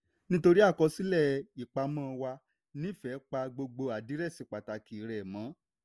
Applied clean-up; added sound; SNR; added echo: none; none; none; none.